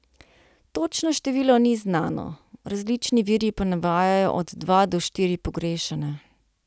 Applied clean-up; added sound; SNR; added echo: none; none; none; none.